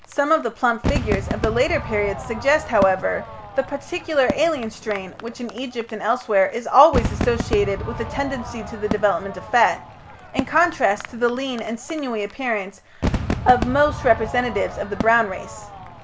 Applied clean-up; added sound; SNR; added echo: none; Crowd / Fireworks; 8 dB; none.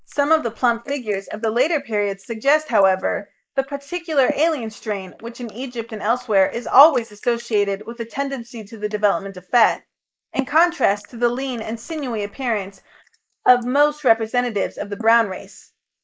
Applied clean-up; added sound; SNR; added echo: neural mask model Resemble Enhance denoiser.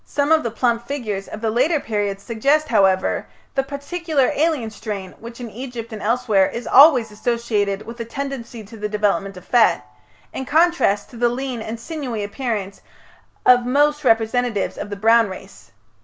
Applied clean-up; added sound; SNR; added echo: none; none; none; none.